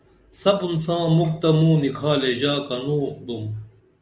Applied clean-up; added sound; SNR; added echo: none; none; none; none.